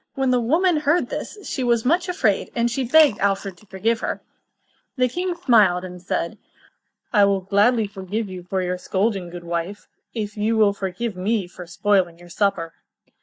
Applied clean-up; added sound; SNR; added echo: neural mask model DeepFilterNet 3.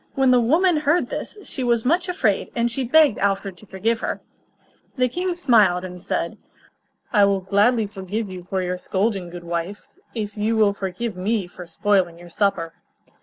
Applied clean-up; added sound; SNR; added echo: neural separator model SepFormer DNS4.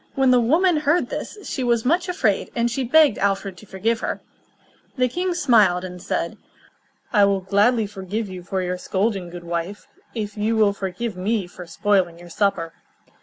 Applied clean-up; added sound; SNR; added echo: none; none; none; none.